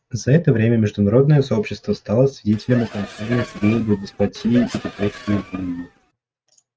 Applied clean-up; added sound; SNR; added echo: neural mask model RNNoise.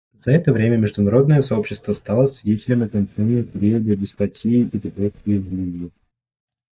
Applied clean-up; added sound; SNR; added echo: neural mask model DeepFilterNet 3.